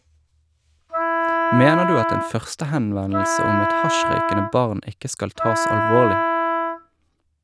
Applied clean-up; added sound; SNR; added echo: none; Wind instrument, woodwind instrument; -2 dB; none.